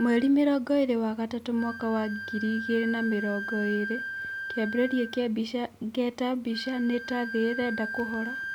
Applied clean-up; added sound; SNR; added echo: none; Wind instrument, woodwind instrument; 10 dB; none.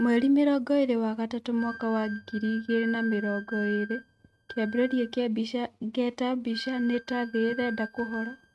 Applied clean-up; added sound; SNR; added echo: neural mask model RNNoise.